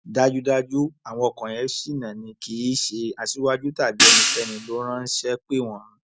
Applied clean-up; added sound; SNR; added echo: none; Hi-hat; -5 dB; none.